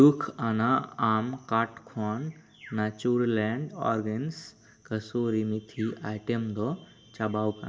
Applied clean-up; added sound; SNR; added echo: none; none; none; reverberation time 1.0 s.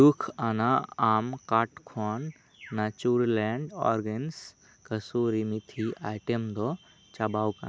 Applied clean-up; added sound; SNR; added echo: none; none; none; none.